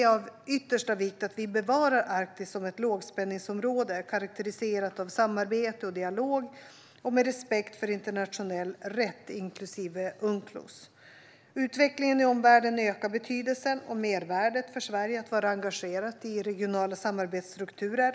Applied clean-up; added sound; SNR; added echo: none; none; none; none.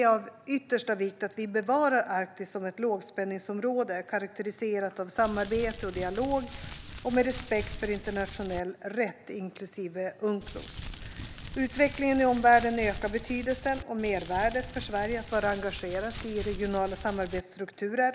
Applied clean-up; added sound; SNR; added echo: none; Crumpling, crinkling; 10 dB; none.